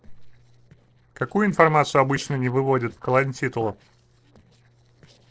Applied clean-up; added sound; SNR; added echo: neural separator model SepFormer DNS4.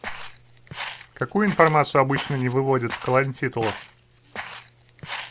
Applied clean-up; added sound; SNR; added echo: none; Walk, footsteps; 13 dB; none.